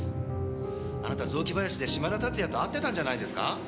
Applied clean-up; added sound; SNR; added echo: none; none; none; none.